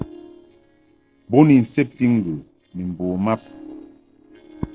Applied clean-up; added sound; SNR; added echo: neural separator model SepFormer DNS4.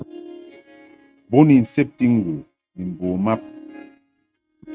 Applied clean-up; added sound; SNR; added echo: neural mask model RNNoise.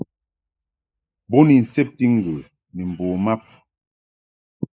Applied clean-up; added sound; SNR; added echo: neural mask model Resemble Enhance denoiser.